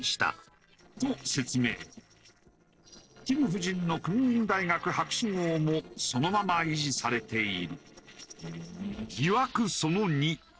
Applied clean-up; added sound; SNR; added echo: neural separator model SepFormer DNS4.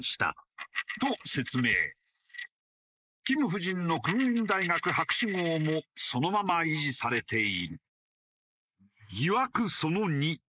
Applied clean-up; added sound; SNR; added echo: neural mask model Resemble Enhance denoiser.